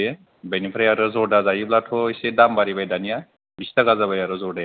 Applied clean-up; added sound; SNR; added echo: none; none; none; none.